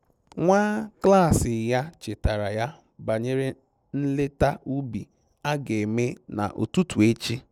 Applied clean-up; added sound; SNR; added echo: none; none; none; none.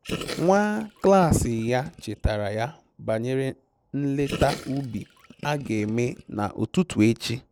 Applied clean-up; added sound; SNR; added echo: none; Gurgling; 14 dB; none.